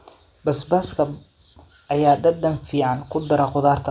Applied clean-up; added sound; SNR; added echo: none; none; none; none.